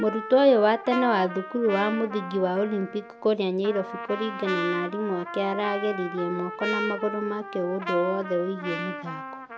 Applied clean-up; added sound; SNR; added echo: none; Trumpet; 9 dB; none.